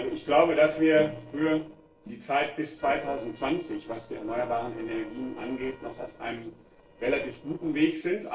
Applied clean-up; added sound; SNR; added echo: neural separator model SepFormer DNS4.